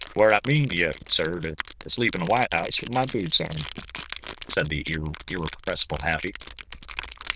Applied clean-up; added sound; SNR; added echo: neural diffusion model UNIVERSE++.